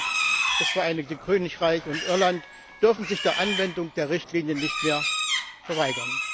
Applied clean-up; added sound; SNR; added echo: none; Livestock, farm animals, working animals; 3 dB; none.